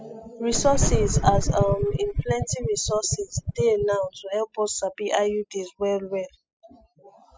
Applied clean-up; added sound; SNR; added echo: classical method spectral subtraction.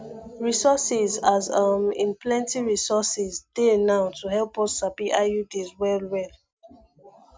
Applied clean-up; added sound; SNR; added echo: none; none; none; none.